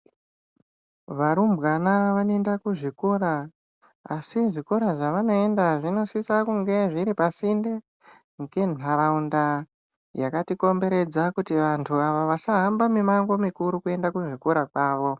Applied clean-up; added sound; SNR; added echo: none; none; none; none.